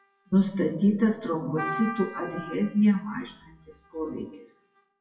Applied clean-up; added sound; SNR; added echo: classical method WPE with log-MMSE.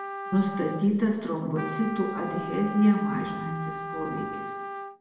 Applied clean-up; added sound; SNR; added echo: none; Trumpet; 8 dB; reverberation time 1.0 s.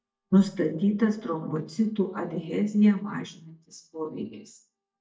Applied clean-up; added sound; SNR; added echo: neural mask model DeepFilterNet 3.